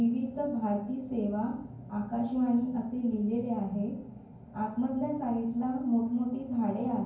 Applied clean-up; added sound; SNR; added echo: none; none; none; reverberation time 0.9 s.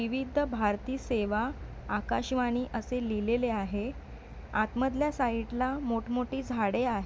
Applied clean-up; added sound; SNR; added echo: none; none; none; none.